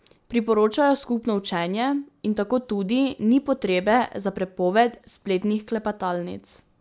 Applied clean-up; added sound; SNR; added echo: none; none; none; none.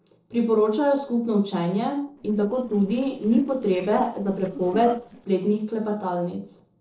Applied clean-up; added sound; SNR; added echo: neural separator model SepFormer DNS4.